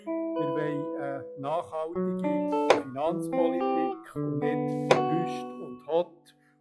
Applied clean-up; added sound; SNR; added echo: classical method log-MMSE.